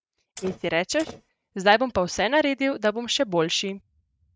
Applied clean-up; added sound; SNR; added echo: neural mask model RNNoise.